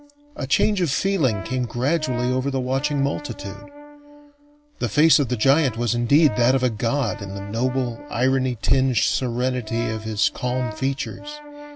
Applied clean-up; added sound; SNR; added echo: none; Brass instrument; 16 dB; none.